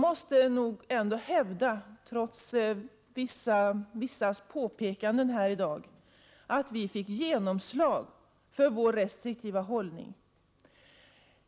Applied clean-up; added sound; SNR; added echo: none; none; none; none.